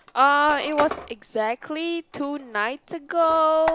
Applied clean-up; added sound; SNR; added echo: none; Squeak; 14 dB; none.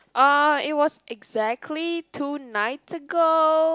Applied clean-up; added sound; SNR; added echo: none; none; none; none.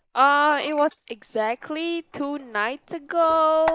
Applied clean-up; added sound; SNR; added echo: neural mask model Resemble Enhance denoiser.